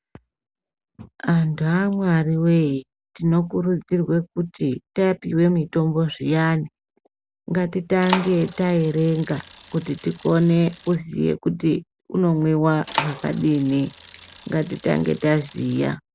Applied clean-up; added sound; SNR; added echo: none; Bicycle; 13 dB; none.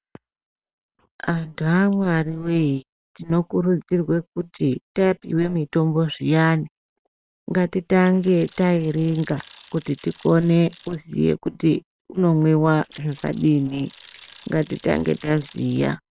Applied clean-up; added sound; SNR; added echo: neural separator model SepFormer WHAM!.